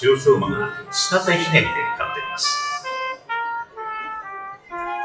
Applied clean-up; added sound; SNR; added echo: classical method WPE with log-MMSE.